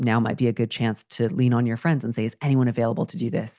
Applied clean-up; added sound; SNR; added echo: none; none; none; none.